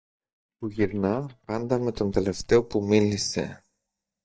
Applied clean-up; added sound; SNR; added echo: neural mask model DeepFilterNet 3.